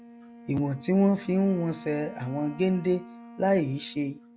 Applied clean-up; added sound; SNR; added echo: none; Wind instrument, woodwind instrument; 18 dB; none.